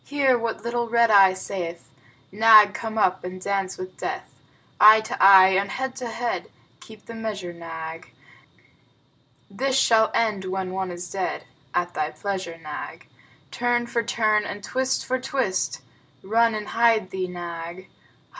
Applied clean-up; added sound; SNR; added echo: none; none; none; none.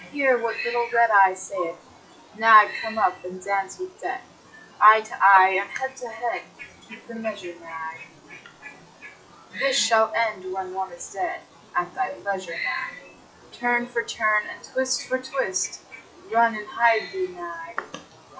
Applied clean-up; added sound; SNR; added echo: classical method log-MMSE.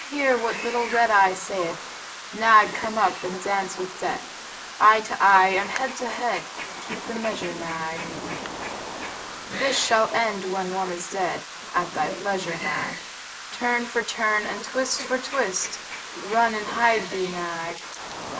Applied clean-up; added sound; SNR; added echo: neural mask model Resemble Enhance denoiser.